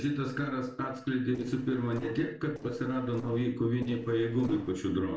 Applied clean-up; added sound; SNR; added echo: neural separator model SepFormer DNS4.